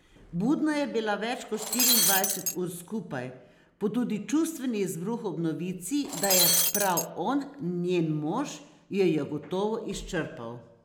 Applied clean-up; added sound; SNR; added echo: none; Shatter; -4 dB; none.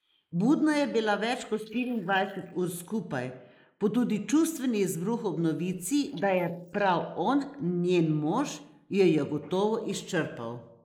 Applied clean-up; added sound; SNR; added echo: neural mask model Resemble Enhance denoiser.